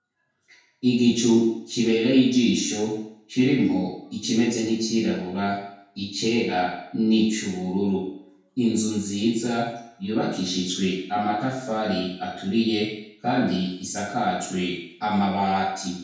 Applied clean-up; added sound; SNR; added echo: none; none; none; reverberation time 0.6 s.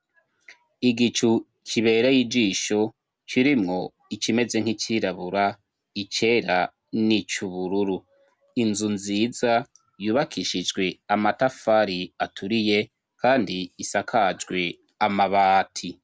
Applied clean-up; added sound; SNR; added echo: none; none; none; none.